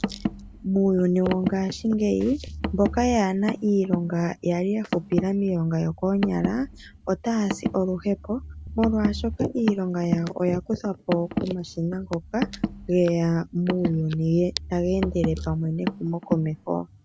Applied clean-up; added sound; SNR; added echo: none; Car; 8 dB; none.